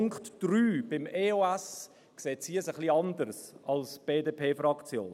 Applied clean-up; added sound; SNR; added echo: none; none; none; none.